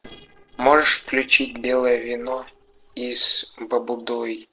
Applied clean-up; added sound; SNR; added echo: neural separator model SepFormer DNS4.